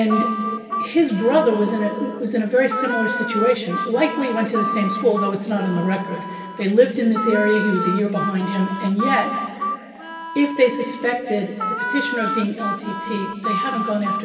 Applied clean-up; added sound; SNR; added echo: none; Harmonica; 6 dB; reverberation time 2.5 s.